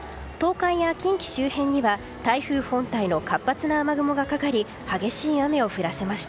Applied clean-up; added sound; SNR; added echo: none; none; none; none.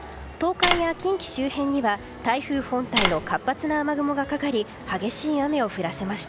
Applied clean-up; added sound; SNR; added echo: none; Tap; -4 dB; none.